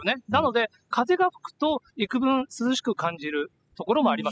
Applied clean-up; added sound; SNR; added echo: classical method spectral subtraction.